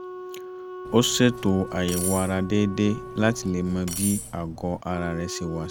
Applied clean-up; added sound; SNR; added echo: none; Wind instrument, woodwind instrument + Cutlery, silverware; 10 dB; none.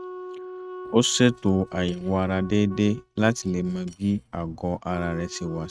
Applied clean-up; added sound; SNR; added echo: neural mask model RNNoise.